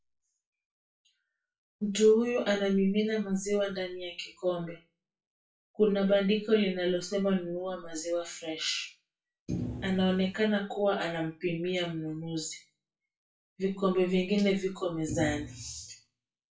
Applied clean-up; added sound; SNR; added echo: classical method WPE with log-MMSE.